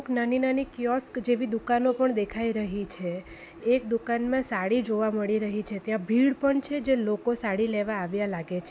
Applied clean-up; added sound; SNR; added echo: none; none; none; none.